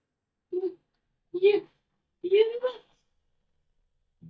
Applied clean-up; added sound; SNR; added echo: neural mask model DeepFilterNet 3.